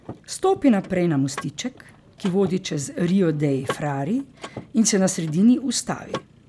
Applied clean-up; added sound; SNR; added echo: none; Mechanisms / Car; 17 dB; none.